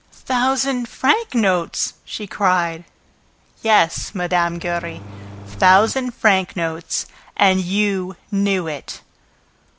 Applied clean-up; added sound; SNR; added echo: none; Engine starting; 16 dB; none.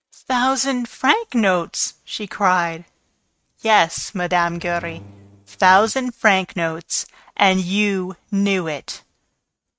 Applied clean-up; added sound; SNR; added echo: neural mask model RNNoise.